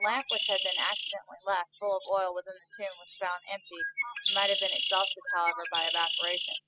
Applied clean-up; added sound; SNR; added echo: classical method spectral subtraction.